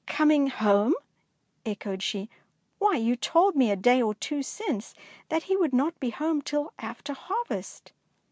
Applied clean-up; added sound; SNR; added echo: none; none; none; none.